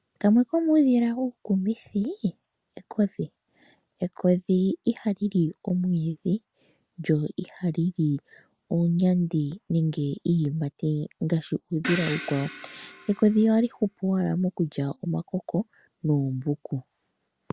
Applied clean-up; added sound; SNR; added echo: none; Crash cymbal; 10 dB; none.